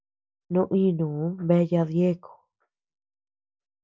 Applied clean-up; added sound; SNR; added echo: none; none; none; none.